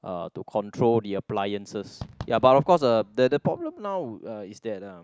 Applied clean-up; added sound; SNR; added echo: none; Fireworks; 19 dB; none.